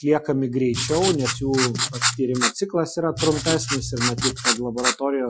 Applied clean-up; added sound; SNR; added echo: classical method Wiener filter.